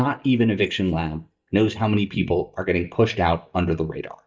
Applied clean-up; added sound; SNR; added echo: neural mask model DeepFilterNet 3.